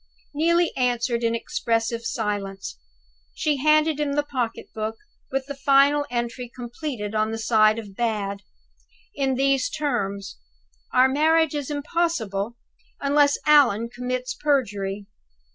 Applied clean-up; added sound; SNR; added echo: none; none; none; none.